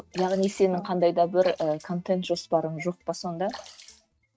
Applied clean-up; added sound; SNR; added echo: neural mask model RNNoise.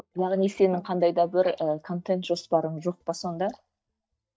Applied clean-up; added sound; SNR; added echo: neural mask model DeepFilterNet 3.